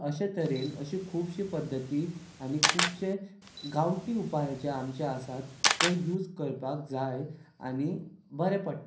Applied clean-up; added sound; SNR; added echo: none; Camera; 2 dB; reverberation time 0.6 s.